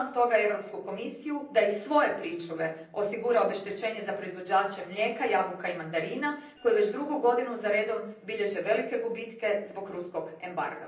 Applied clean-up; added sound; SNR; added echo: neural separator model SepFormer DNS4.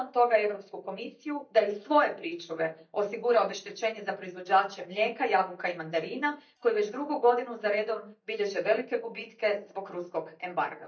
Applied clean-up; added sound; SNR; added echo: neural mask model DeepFilterNet 3.